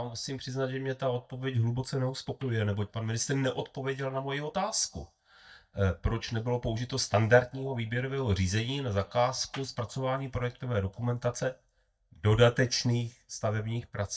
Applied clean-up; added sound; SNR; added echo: neural mask model DeepFilterNet 3.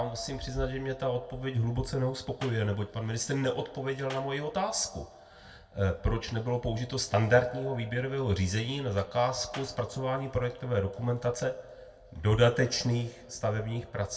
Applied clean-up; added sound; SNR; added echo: none; Clapping; 19 dB; reverberation time 0.2 s.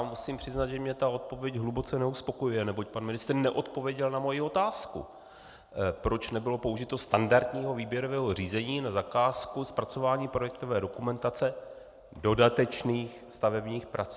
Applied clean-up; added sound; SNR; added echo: none; none; none; none.